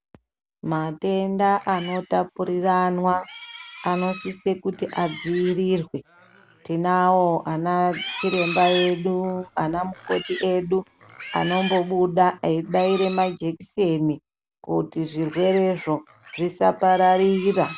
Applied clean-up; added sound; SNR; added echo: none; Livestock, farm animals, working animals; 15 dB; none.